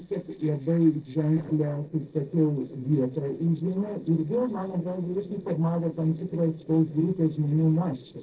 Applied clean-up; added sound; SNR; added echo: neural separator model SepFormer DNS4.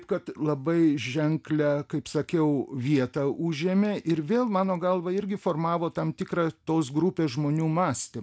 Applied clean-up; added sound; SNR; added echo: none; none; none; none.